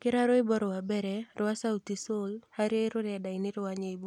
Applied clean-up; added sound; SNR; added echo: none; none; none; none.